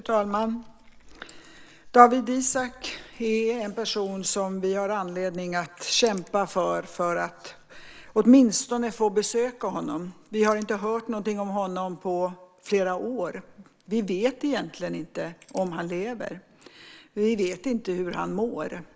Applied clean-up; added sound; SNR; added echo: neural mask model Resemble Enhance denoiser.